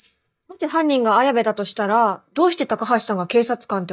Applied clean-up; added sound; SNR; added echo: neural mask model DeepFilterNet 3.